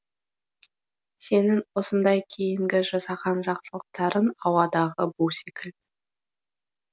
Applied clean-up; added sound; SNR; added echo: none; none; none; none.